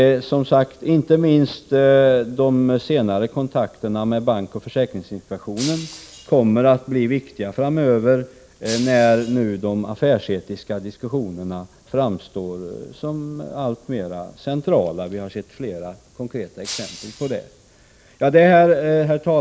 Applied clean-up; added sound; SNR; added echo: none; Shatter; 16 dB; none.